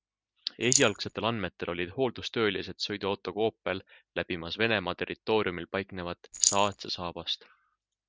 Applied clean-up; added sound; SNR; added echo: neural mask model RNNoise.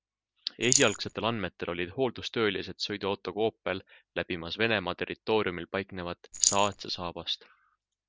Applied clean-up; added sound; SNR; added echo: none; Rattle; -1 dB; none.